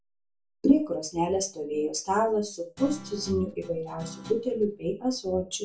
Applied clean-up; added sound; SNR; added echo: none; Guitar; 17 dB; reverberation time 0.2 s.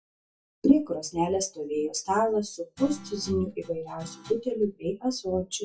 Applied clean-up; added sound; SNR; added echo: classical method WPE with log-MMSE.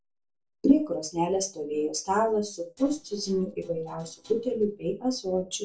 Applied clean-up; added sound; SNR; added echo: neural separator model SepFormer DNS4.